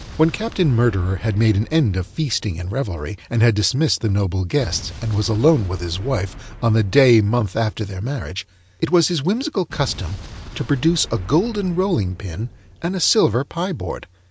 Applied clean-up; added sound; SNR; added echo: none; Explosion; 18 dB; none.